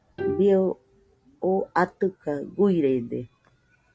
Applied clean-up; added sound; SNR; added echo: none; Bowed string instrument; 12 dB; none.